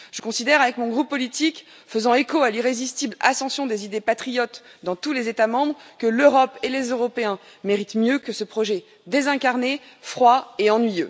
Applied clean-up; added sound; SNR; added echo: none; none; none; none.